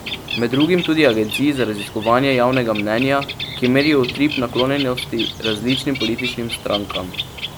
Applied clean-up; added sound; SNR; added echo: none; Bird; 9 dB; none.